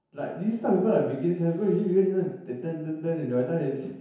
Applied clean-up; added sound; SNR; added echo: none; none; none; reverberation time 1.0 s.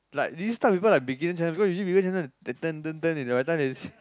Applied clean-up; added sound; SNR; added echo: none; none; none; none.